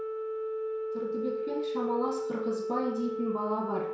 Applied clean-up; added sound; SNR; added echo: none; Organ; 0 dB; reverberation time 0.6 s.